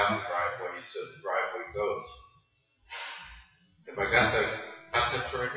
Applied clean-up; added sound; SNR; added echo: classical method WPE with log-MMSE.